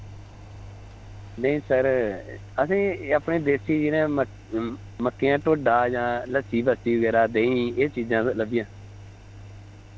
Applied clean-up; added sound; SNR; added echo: none; Engine; 17 dB; none.